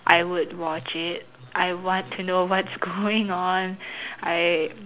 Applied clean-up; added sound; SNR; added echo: none; none; none; none.